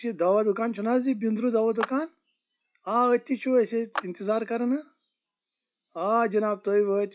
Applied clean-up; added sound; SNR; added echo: classical method log-MMSE.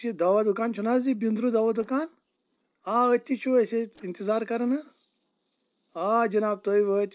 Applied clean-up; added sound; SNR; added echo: neural separator model SepFormer DNS4.